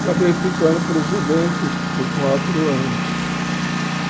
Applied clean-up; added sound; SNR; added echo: none; Engine; 0 dB; none.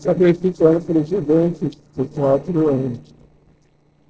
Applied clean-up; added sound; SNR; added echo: neural separator model SepFormer DNS4.